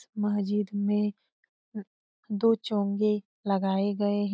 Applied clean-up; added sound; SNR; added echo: none; none; none; none.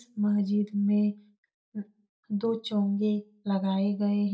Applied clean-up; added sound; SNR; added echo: none; none; none; reverberation time 0.2 s.